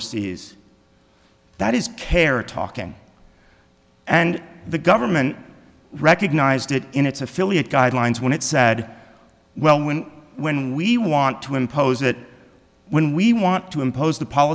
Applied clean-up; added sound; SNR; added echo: none; none; none; none.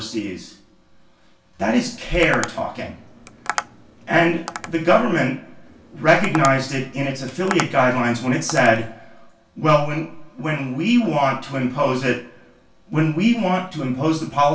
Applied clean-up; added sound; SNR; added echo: none; Tap; 12 dB; reverberation time 0.3 s.